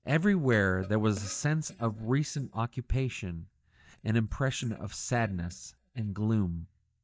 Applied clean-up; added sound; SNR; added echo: neural mask model DeepFilterNet 3.